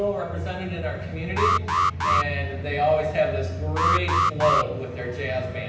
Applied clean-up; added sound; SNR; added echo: none; Alarm; -1 dB; reverberation time 0.9 s.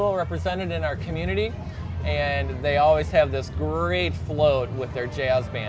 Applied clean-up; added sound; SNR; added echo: none; none; none; none.